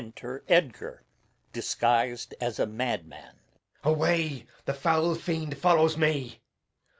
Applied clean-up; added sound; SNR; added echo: none; none; none; none.